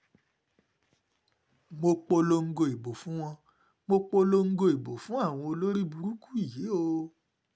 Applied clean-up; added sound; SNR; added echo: none; none; none; none.